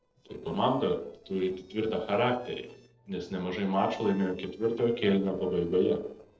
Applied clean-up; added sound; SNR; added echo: neural separator model SepFormer DNS4.